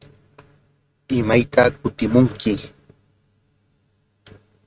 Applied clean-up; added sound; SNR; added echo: neural mask model RNNoise.